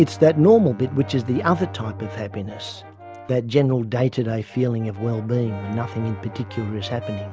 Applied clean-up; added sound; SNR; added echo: none; Brass instrument + Bowed string instrument; 15 dB; none.